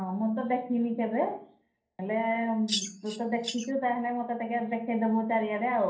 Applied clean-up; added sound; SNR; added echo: none; Bird vocalization, bird call, bird song; 7 dB; reverberation time 0.6 s.